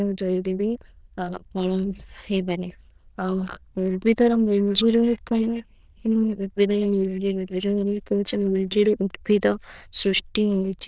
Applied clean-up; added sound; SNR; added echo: neural diffusion model UNIVERSE++.